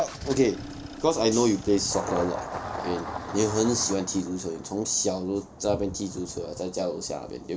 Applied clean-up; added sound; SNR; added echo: none; Engine starting; 11 dB; none.